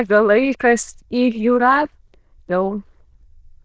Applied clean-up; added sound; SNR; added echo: neural diffusion model UNIVERSE++.